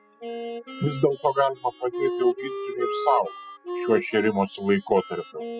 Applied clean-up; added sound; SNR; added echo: classical method spectral subtraction.